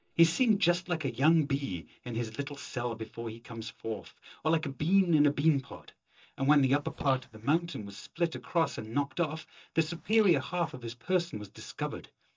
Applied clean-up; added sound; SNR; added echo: neural mask model DeepFilterNet 3.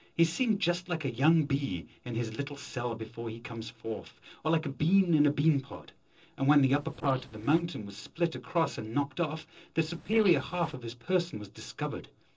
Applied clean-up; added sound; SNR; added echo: neural separator model SepFormer DNS4.